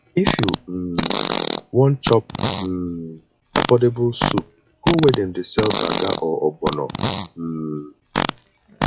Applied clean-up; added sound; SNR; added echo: classical method log-MMSE.